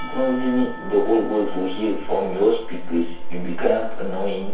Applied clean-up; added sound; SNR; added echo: none; Church bell / Percussion; 20 dB; reverberation time 0.3 s.